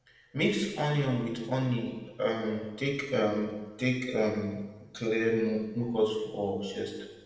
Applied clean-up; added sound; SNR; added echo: none; none; none; reverberation time 1.1 s.